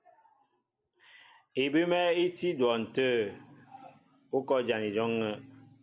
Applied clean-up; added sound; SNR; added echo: none; none; none; none.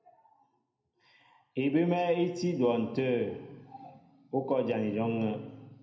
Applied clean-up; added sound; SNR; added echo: none; none; none; reverberation time 0.8 s.